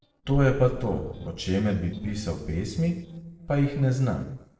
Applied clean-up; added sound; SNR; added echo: neural separator model SepFormer DNS4.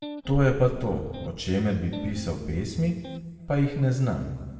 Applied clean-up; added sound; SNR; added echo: none; Electric guitar; 16 dB; reverberation time 1.2 s.